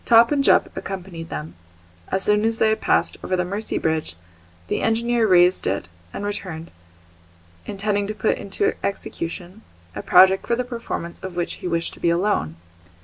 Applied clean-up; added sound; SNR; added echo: none; none; none; none.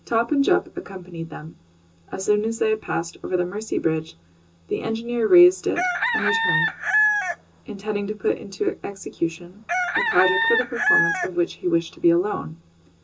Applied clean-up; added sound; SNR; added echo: none; Chicken, rooster; 0 dB; reverberation time 0.2 s.